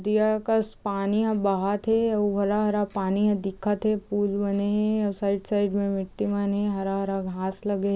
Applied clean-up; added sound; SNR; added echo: none; none; none; none.